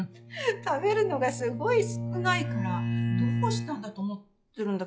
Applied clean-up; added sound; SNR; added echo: classical method log-MMSE.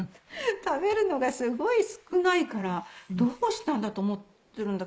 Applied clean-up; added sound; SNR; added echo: neural mask model Resemble Enhance denoiser.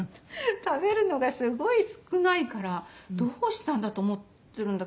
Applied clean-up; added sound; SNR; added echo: none; none; none; none.